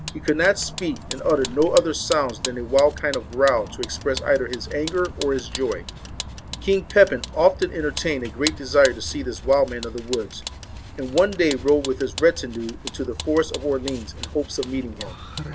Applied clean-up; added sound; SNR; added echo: none; Vehicle; 11 dB; none.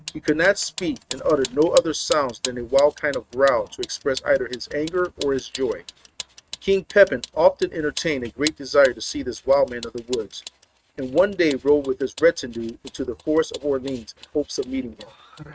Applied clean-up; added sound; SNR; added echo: neural mask model RNNoise.